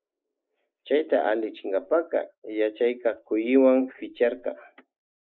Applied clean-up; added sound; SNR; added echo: neural mask model Resemble Enhance denoiser.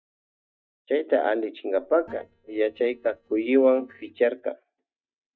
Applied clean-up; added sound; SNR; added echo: neural mask model DeepFilterNet 3.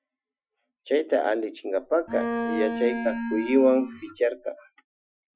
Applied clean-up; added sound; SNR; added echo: classical method Wiener filter.